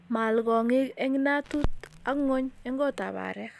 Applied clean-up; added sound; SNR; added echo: none; Crackle; 8 dB; none.